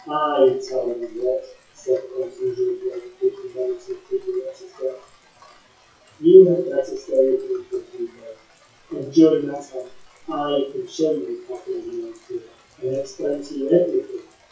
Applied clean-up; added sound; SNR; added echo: classical method WPE with log-MMSE.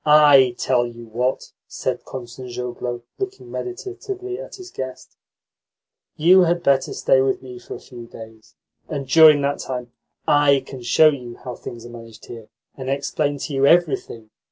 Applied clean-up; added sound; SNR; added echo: none; none; none; none.